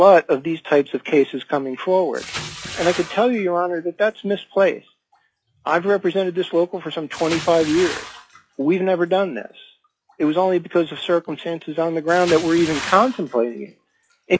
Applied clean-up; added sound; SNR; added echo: classical method log-MMSE.